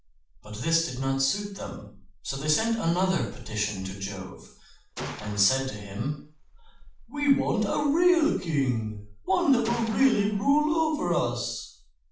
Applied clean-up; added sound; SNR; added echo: none; Gunshot, gunfire; 16 dB; reverberation time 0.5 s.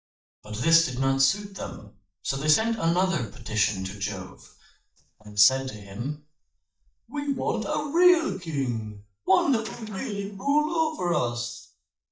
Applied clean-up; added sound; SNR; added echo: neural mask model DeepFilterNet 3.